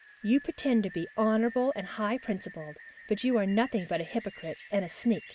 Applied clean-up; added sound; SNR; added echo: none; Rain; 19 dB; none.